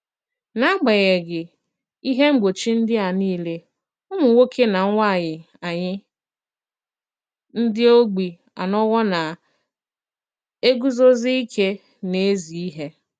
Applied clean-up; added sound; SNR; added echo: none; none; none; none.